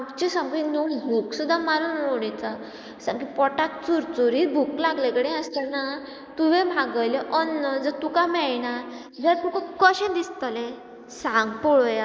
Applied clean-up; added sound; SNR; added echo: neural mask model Resemble Enhance denoiser.